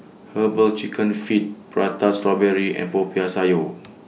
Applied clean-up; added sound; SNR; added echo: none; none; none; none.